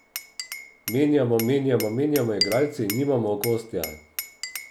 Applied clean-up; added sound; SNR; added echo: none; Glass; 10 dB; none.